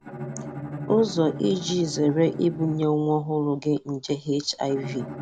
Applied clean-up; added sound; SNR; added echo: none; Bowed string instrument; 12 dB; none.